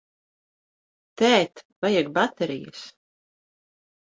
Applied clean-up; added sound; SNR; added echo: none; none; none; none.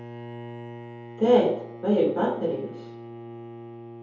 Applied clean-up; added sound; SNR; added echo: none; Bowed string instrument; 13 dB; reverberation time 0.7 s.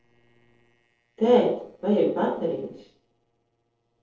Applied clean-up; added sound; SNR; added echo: neural separator model SepFormer DNS4.